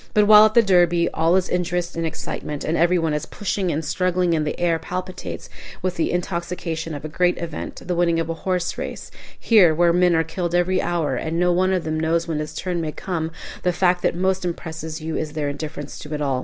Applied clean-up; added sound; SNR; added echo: none; none; none; none.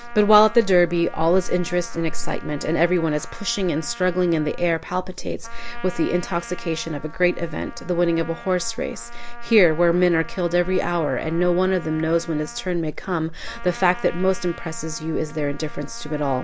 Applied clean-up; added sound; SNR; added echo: none; Trumpet; 19 dB; none.